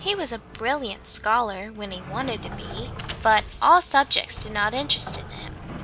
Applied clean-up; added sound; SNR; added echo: none; Sliding door; 13 dB; none.